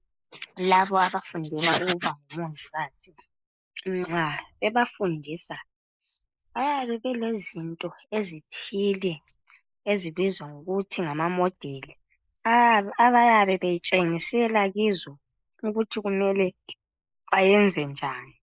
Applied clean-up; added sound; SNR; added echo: neural mask model Resemble Enhance denoiser.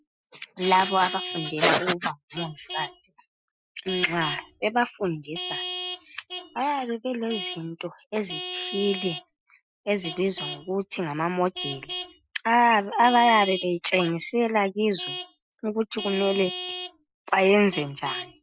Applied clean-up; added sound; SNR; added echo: classical method Wiener filter.